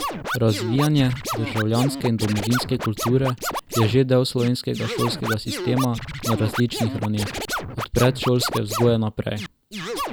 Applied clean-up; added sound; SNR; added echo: none; Scratching (performance technique); 7 dB; none.